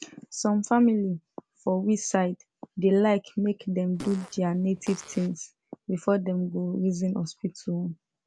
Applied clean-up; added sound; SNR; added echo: none; Fart; 18 dB; none.